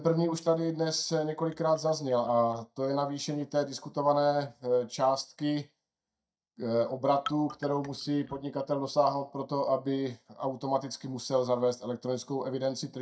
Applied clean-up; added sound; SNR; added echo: neural mask model DeepFilterNet 3.